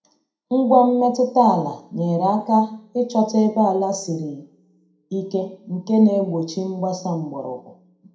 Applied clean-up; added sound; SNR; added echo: none; none; none; reverberation time 0.5 s.